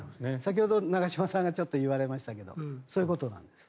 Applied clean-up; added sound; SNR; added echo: none; none; none; none.